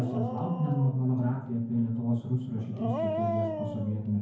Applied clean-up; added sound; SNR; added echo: none; Dog; 7 dB; reverberation time 0.9 s.